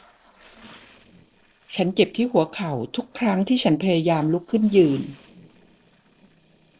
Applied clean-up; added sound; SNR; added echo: neural separator model SepFormer DNS4.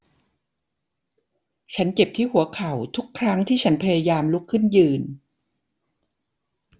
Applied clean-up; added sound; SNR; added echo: none; none; none; none.